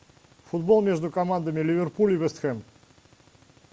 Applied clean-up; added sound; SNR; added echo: none; none; none; none.